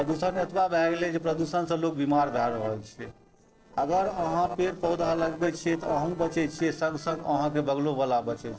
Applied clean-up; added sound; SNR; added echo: neural separator model SepFormer DNS4.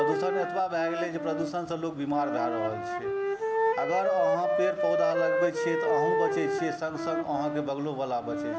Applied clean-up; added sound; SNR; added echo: none; Wind instrument, woodwind instrument; -2 dB; none.